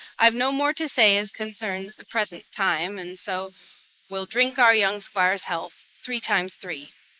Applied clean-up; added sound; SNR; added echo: neural mask model Resemble Enhance denoiser.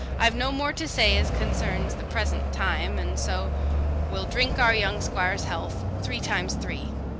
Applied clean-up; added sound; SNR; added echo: none; Alarm / Truck; -2 dB; none.